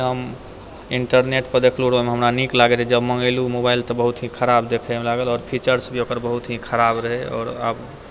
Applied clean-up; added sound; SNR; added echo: none; none; none; none.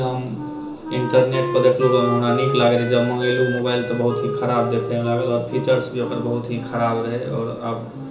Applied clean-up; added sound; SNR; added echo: none; Wind instrument, woodwind instrument; 8 dB; reverberation time 0.7 s.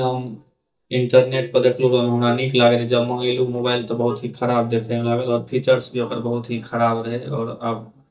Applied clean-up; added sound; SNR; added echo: neural mask model DeepFilterNet 3.